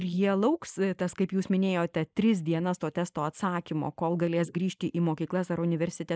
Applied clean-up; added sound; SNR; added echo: neural mask model Resemble Enhance denoiser.